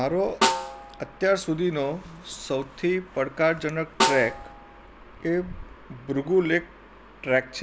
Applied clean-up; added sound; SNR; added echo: none; Snare drum; 4 dB; none.